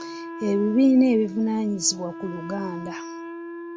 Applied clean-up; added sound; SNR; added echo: none; Wind instrument, woodwind instrument; 12 dB; none.